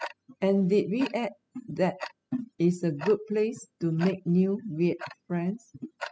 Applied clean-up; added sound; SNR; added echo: classical method spectral subtraction.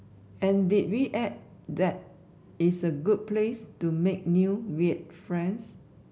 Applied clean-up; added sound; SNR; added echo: none; none; none; none.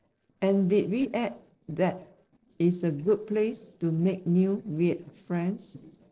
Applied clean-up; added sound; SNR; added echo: neural separator model SepFormer DNS4.